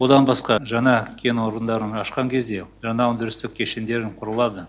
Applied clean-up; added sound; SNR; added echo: none; none; none; none.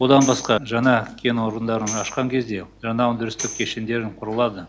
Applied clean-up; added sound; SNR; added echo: none; Tambourine; 15 dB; none.